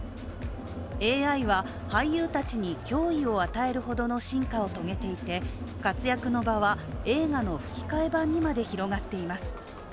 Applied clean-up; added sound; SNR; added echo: none; Crowd; 11 dB; none.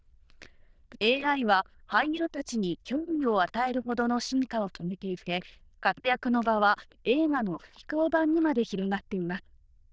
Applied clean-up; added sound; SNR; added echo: neural diffusion model UNIVERSE++.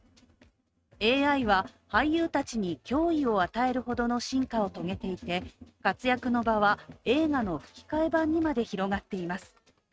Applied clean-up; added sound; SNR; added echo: neural mask model RNNoise.